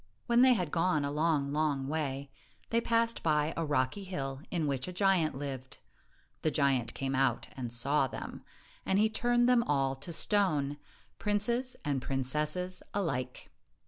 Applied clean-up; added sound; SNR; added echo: none; none; none; none.